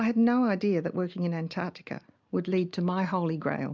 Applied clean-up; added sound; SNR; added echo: none; none; none; none.